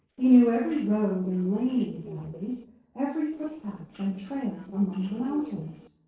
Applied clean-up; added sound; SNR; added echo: neural separator model SepFormer DNS4.